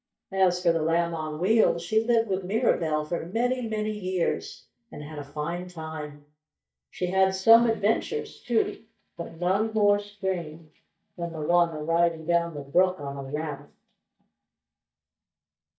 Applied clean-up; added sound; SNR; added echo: neural mask model DeepFilterNet 3.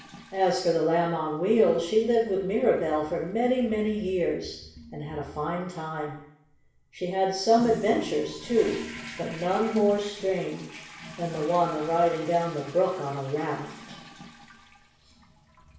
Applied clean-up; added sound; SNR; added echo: none; Toilet flush; 18 dB; reverberation time 0.7 s.